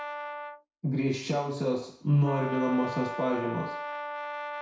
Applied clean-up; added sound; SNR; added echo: none; Brass instrument; 8 dB; reverberation time 0.6 s.